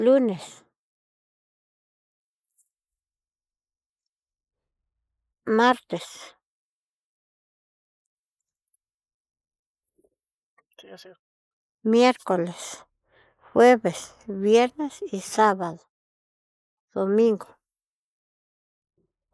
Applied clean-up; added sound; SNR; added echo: neural mask model Resemble Enhance denoiser.